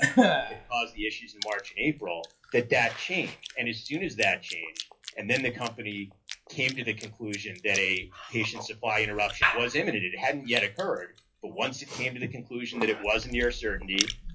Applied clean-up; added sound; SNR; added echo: classical method WPE with log-MMSE.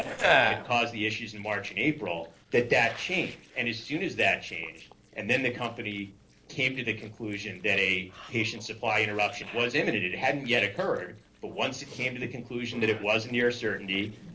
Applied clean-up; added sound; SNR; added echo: neural separator model SepFormer DNS4.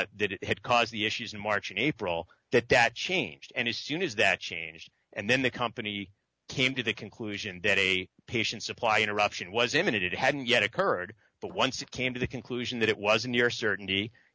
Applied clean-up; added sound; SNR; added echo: none; none; none; none.